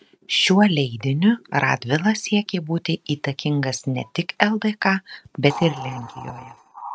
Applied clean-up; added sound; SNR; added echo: neural mask model RNNoise.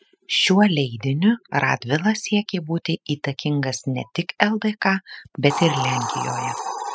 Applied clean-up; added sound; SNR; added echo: classical method spectral subtraction.